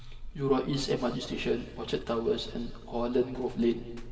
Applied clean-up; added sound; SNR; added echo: none; Buzz; 12 dB; reverberation time 2.5 s.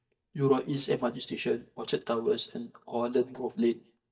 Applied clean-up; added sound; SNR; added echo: neural mask model DeepFilterNet 3.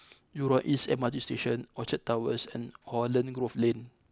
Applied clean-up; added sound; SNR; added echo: none; none; none; none.